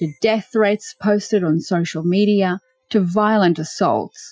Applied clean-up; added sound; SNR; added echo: classical method Wiener filter.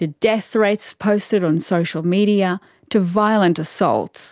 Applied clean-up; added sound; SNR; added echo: none; none; none; none.